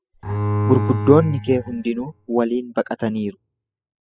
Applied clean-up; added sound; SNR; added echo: classical method spectral subtraction.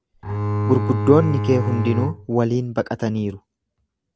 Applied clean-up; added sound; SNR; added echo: none; Bowed string instrument; 1 dB; none.